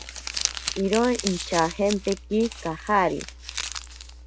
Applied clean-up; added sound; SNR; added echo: none; Crumpling, crinkling; 8 dB; none.